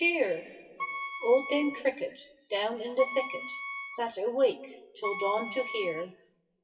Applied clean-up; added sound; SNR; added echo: classical method WPE with log-MMSE.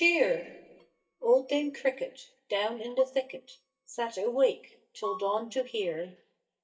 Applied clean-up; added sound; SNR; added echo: neural mask model DeepFilterNet 3.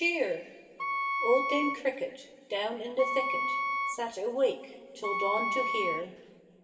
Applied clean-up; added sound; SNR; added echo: none; Wind instrument, woodwind instrument; 1 dB; reverberation time 2.1 s.